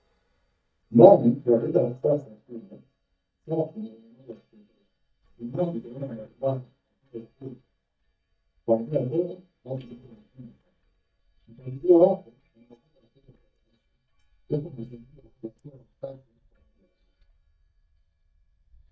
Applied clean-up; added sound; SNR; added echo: neural mask model DeepFilterNet 3.